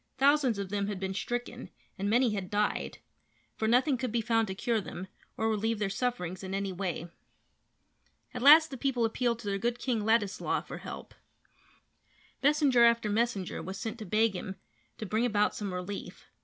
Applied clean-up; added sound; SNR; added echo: none; none; none; none.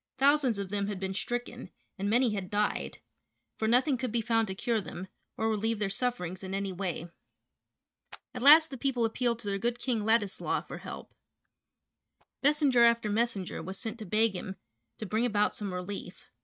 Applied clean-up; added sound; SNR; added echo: neural mask model RNNoise.